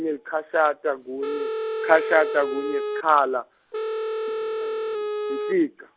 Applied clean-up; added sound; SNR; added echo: none; Telephone; 3 dB; none.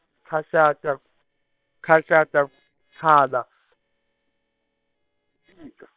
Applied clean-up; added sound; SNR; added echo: neural separator model SepFormer WHAM!.